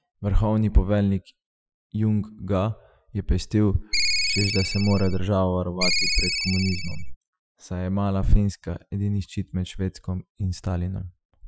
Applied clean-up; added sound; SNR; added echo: classical method Wiener filter.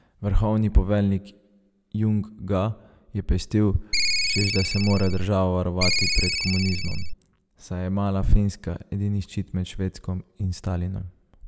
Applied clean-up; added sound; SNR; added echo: none; Ringtone; 0 dB; none.